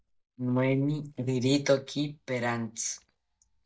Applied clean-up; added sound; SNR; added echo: neural mask model DeepFilterNet 3.